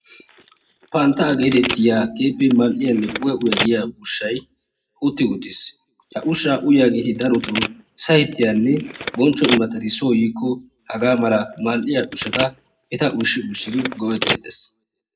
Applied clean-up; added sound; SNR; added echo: none; Telephone; 10 dB; reverberation time 0.3 s.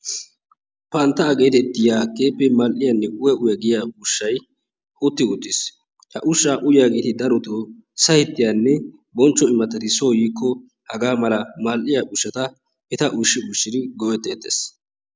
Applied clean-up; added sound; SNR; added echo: none; none; none; none.